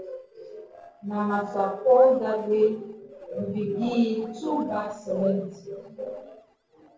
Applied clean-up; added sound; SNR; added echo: neural separator model SepFormer DNS4.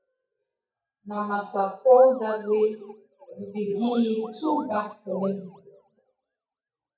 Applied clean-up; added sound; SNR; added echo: neural mask model DeepFilterNet 3.